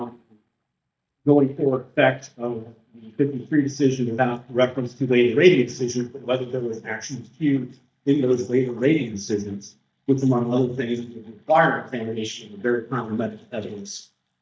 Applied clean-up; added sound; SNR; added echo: neural mask model DeepFilterNet 3.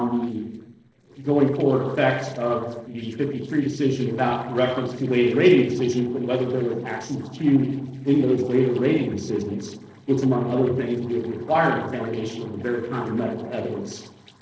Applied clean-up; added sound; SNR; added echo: neural separator model SepFormer DNS4.